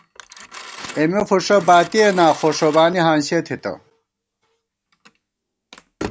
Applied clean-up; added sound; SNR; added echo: none; Telephone; 17 dB; none.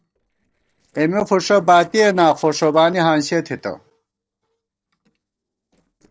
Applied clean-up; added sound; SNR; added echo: neural separator model SepFormer DNS4.